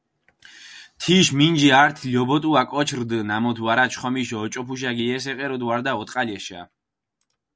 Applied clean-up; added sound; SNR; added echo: none; none; none; none.